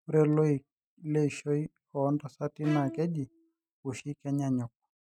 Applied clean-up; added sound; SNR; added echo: neural mask model RNNoise.